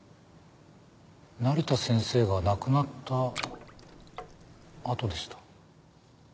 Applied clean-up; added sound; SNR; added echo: none; Water / Splash, splatter; 12 dB; none.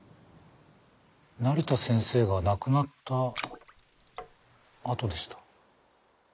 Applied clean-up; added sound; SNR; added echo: neural mask model Resemble Enhance denoiser.